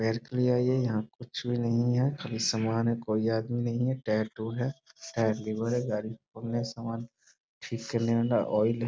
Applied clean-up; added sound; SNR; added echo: none; none; none; none.